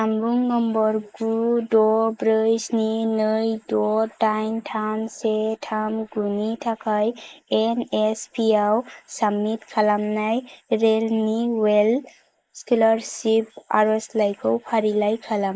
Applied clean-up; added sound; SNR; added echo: neural mask model Resemble Enhance denoiser.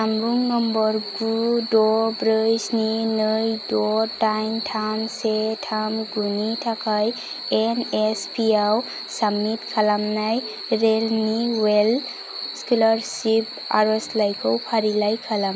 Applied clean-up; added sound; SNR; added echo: none; none; none; none.